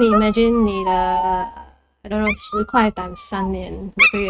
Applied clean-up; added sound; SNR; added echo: neural mask model RNNoise.